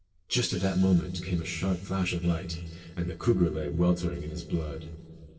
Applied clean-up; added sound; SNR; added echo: neural separator model SepFormer DNS4.